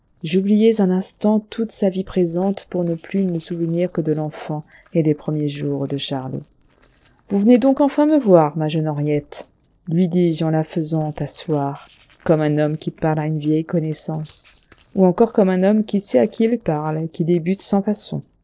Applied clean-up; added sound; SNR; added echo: neural separator model SepFormer DNS4.